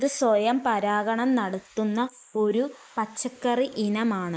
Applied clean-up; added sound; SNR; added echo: neural mask model Resemble Enhance denoiser.